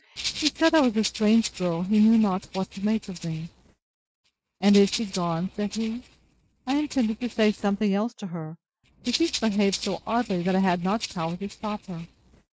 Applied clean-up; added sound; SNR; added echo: neural mask model RNNoise.